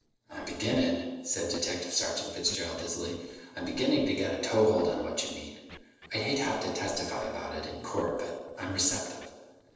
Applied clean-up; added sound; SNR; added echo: neural separator model SepFormer DNS4.